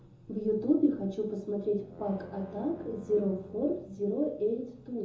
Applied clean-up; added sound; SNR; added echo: none; Brass instrument; 20 dB; reverberation time 0.6 s.